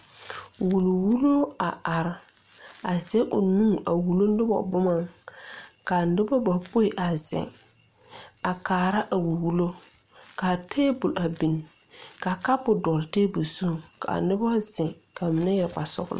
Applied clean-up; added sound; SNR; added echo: none; none; none; none.